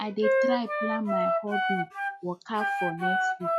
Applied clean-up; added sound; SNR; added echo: classical method log-MMSE.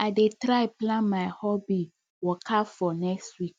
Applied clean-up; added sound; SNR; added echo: none; none; none; none.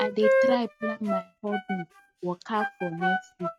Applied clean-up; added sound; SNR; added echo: neural mask model RNNoise.